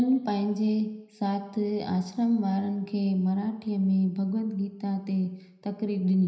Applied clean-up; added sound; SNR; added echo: none; none; none; reverberation time 0.9 s.